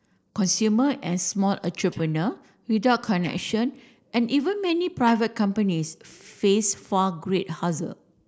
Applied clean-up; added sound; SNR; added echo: neural separator model SepFormer DNS4.